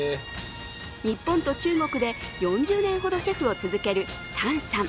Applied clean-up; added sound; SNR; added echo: none; none; none; none.